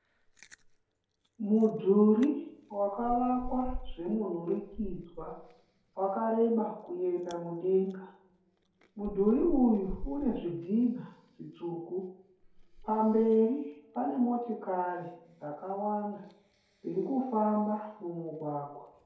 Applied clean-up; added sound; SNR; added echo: none; Chewing, mastication; 15 dB; reverberation time 2.3 s.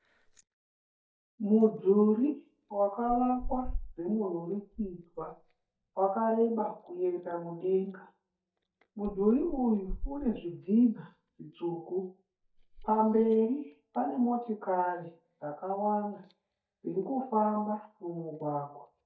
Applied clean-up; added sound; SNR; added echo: neural mask model DeepFilterNet 3.